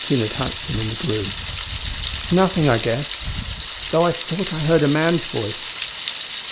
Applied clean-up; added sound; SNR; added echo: none; Thunder; 3 dB; none.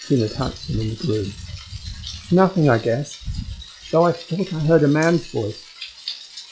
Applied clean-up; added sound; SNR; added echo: classical method log-MMSE.